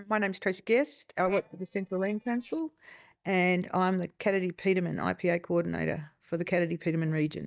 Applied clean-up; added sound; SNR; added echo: neural mask model DeepFilterNet 3.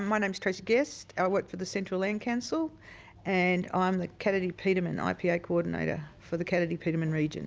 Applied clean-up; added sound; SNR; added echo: none; none; none; none.